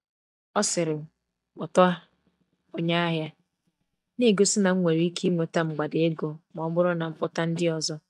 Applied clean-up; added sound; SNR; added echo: neural mask model DeepFilterNet 3.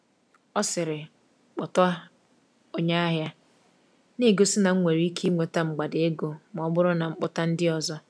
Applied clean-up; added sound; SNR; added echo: none; none; none; none.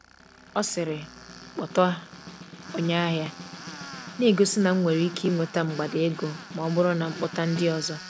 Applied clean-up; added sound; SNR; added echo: none; Tools + Snare drum; 14 dB; none.